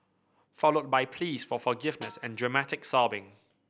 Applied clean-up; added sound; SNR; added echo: none; Snare drum; 19 dB; none.